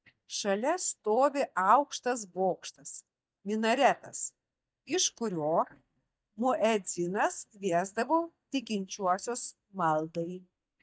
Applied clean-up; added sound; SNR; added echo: neural mask model DeepFilterNet 3.